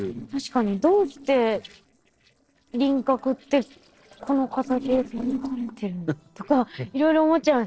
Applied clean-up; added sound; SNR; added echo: neural separator model SepFormer DNS4.